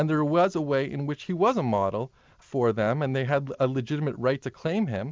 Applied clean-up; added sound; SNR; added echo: none; none; none; none.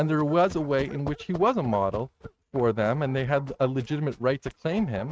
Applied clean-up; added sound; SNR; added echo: neural mask model RNNoise.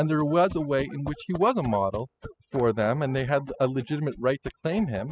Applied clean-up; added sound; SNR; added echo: classical method spectral subtraction.